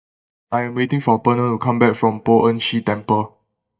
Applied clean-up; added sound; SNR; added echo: neural mask model DeepFilterNet 3.